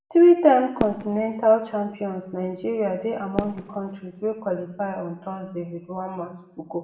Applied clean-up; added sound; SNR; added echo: none; Fireworks; 15 dB; reverberation time 0.7 s.